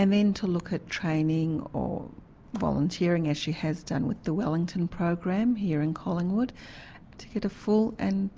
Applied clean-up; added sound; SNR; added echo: none; none; none; none.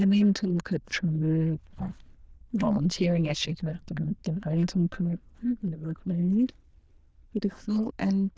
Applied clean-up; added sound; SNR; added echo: neural diffusion model UNIVERSE++.